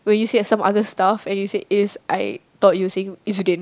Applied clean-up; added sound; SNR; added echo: none; none; none; none.